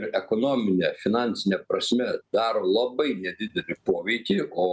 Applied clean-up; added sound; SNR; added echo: none; none; none; none.